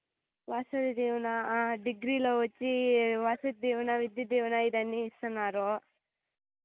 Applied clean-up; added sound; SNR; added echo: none; none; none; none.